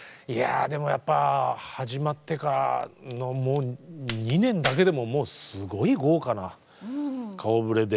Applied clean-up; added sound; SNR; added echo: none; Crack; 15 dB; none.